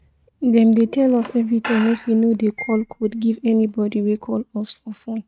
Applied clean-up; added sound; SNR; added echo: neural mask model RNNoise.